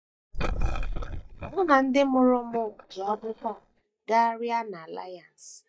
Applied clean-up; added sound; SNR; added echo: neural mask model DeepFilterNet 3.